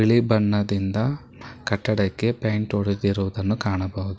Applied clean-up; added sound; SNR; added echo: none; none; none; none.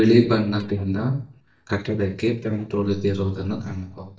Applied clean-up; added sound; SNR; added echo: neural mask model DeepFilterNet 3.